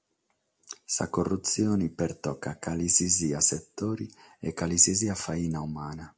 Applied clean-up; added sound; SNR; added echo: none; none; none; none.